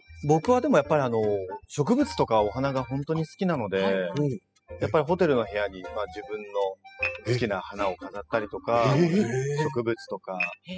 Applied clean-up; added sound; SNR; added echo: classical method spectral subtraction.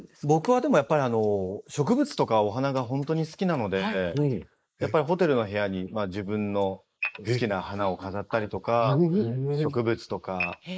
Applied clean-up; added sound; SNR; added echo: neural mask model Resemble Enhance denoiser.